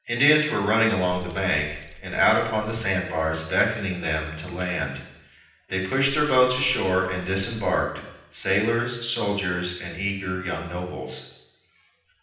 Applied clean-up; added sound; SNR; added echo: none; Keys jangling; 16 dB; reverberation time 0.9 s.